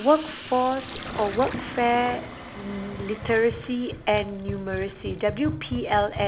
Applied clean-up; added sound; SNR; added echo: none; Sink (filling or washing) / Water tap, faucet; 10 dB; none.